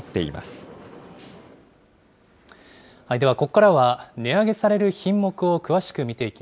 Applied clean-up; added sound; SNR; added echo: none; none; none; none.